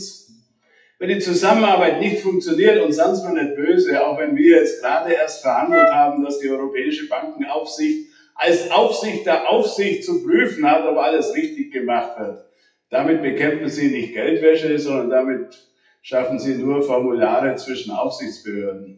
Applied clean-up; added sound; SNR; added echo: classical method WPE with log-MMSE.